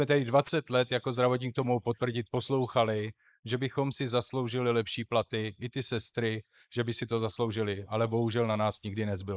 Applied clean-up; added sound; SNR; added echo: neural mask model Resemble Enhance denoiser.